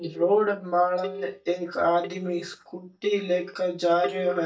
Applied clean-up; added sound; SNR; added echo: neural mask model DeepFilterNet 3.